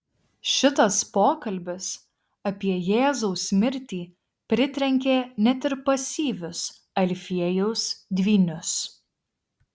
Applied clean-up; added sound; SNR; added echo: none; none; none; none.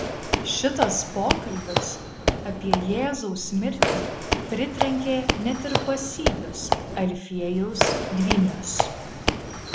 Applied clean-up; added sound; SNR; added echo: none; Squeak / Walk, footsteps; -1 dB; reverberation time 0.7 s.